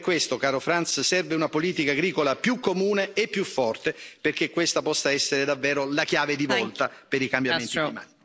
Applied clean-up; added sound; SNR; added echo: none; none; none; none.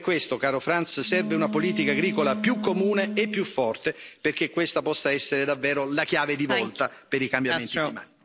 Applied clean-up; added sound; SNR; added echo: none; Wind instrument, woodwind instrument; 6 dB; none.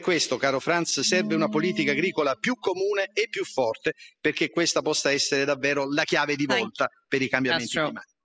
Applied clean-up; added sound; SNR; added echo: classical method spectral subtraction.